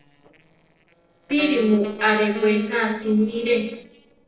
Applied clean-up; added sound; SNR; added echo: neural separator model SepFormer DNS4.